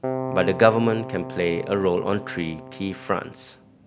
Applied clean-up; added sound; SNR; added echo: none; Keyboard (musical); 10 dB; none.